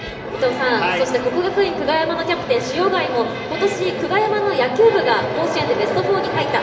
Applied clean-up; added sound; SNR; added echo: none; none; none; reverberation time 2.3 s.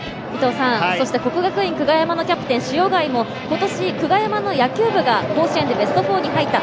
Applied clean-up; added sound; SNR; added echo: none; none; none; none.